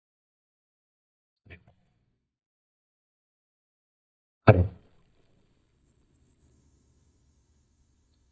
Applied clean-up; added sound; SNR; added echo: neural mask model DeepFilterNet 3.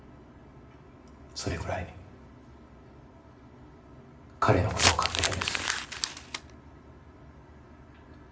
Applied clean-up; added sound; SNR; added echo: none; Crumpling, crinkling; -5 dB; reverberation time 0.7 s.